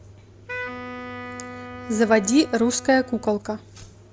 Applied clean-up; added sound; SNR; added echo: none; Wind instrument, woodwind instrument; 13 dB; none.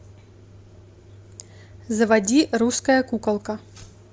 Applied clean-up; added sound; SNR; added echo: none; none; none; none.